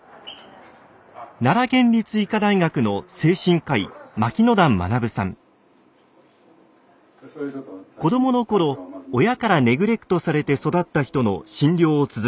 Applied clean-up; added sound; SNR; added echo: none; none; none; none.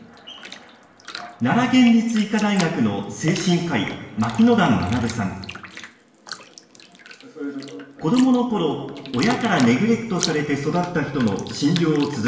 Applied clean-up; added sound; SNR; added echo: none; Bathtub (filling or washing); 16 dB; reverberation time 0.9 s.